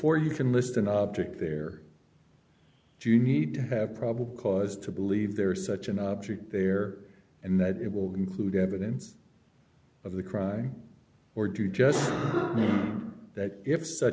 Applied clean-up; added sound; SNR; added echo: none; none; none; none.